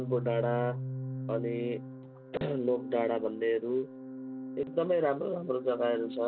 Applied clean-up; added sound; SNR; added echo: none; Organ; 8 dB; none.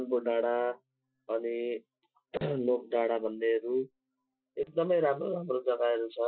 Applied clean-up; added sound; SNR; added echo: classical method Wiener filter.